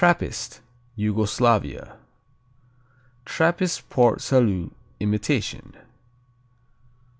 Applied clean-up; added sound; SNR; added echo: none; none; none; none.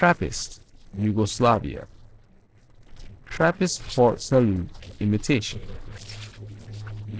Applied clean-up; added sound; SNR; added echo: neural separator model SepFormer DNS4.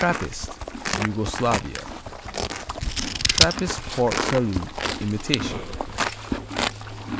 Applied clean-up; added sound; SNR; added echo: none; Scissors + Livestock, farm animals, working animals; -1 dB; none.